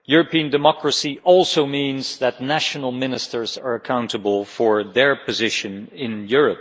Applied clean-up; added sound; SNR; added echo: neural mask model Resemble Enhance denoiser.